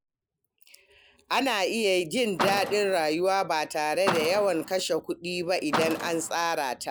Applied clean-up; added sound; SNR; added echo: none; Car; 8 dB; none.